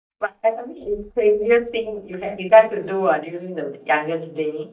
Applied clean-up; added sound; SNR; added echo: neural mask model DeepFilterNet 3.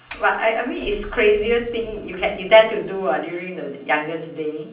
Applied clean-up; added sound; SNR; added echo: none; Sliding door; 19 dB; reverberation time 0.6 s.